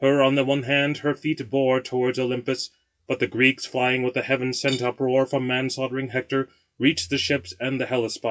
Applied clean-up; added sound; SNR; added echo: classical method log-MMSE.